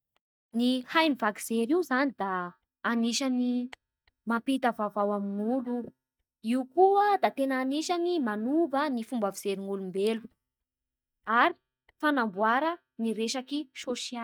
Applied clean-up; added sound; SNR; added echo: neural mask model DeepFilterNet 3.